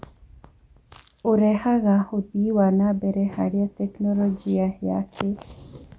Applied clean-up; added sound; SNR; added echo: none; none; none; none.